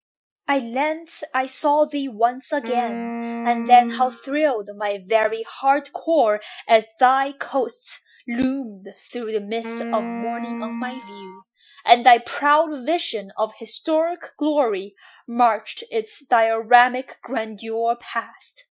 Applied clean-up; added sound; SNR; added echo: classical method Wiener filter.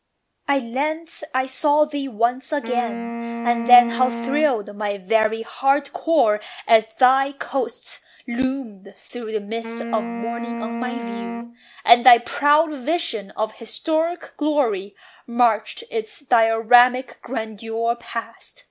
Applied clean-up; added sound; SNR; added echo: none; Wind instrument, woodwind instrument; 8 dB; none.